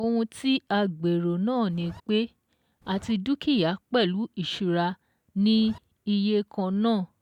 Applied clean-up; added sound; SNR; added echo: none; Zipper (clothing); 20 dB; none.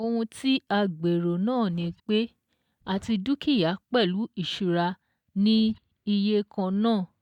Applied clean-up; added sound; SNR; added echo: neural mask model DeepFilterNet 3.